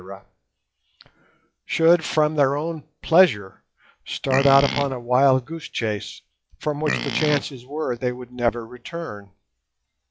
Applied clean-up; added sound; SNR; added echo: classical method log-MMSE.